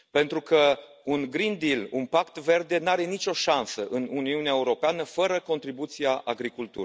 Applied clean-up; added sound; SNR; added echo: none; none; none; none.